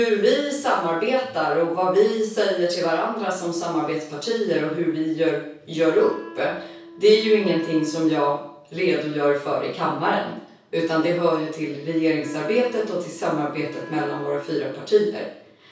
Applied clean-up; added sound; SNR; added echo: none; Wind instrument, woodwind instrument; 18 dB; reverberation time 0.6 s.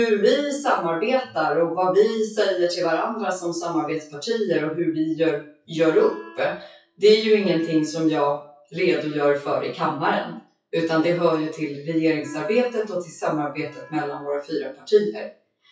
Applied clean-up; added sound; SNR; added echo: classical method WPE with log-MMSE.